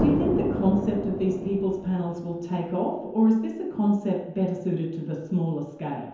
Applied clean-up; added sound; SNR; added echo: none; Explosion; 7 dB; reverberation time 0.9 s.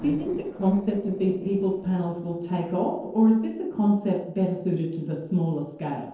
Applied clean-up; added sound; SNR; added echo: neural separator model SepFormer DNS4.